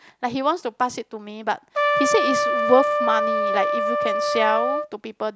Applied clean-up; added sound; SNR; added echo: none; Trumpet; -2 dB; none.